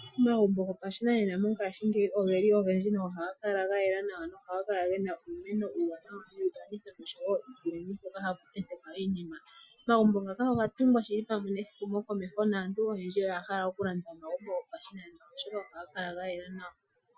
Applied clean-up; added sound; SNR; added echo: classical method Wiener filter.